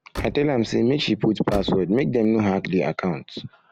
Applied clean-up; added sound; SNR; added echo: none; Slam; 16 dB; none.